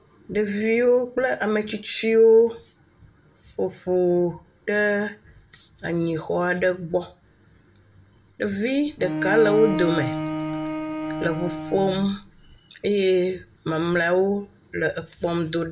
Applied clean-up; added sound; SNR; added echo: none; Bowed string instrument; 5 dB; reverberation time 0.2 s.